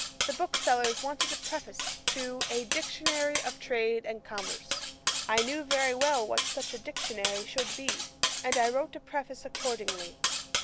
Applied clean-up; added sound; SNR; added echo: none; Cutlery, silverware; 1 dB; none.